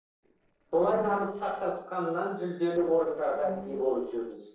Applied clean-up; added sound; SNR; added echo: neural separator model SepFormer DNS4.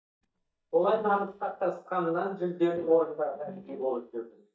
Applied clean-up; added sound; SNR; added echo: neural mask model DeepFilterNet 3.